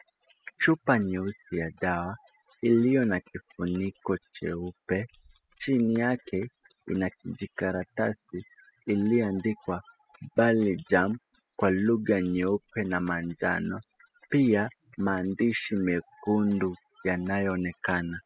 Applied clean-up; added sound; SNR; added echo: classical method spectral subtraction.